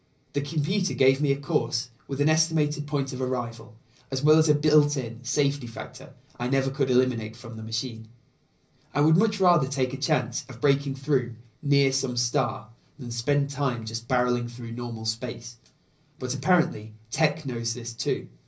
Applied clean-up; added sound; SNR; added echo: none; none; none; reverberation time 0.5 s.